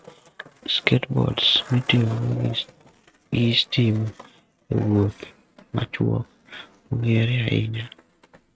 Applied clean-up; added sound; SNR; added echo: neural mask model RNNoise.